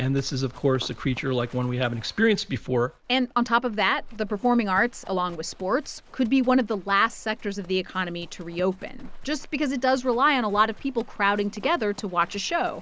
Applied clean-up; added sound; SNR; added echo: none; Livestock, farm animals, working animals; 18 dB; none.